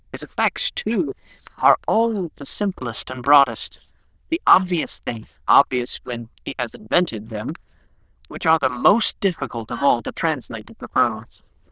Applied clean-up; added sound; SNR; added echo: neural diffusion model UNIVERSE++.